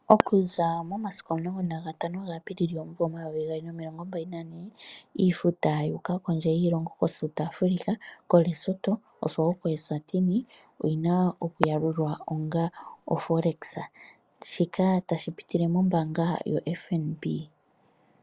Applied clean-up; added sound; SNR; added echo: none; Fireworks; 10 dB; none.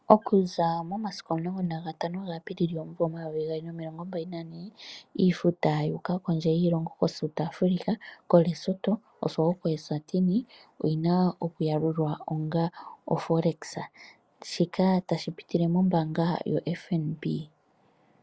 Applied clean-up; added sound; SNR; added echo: none; none; none; none.